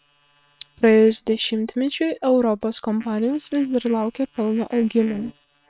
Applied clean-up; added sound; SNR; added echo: neural separator model SepFormer WHAM!.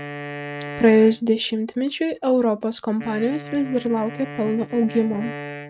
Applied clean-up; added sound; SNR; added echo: neural mask model RNNoise.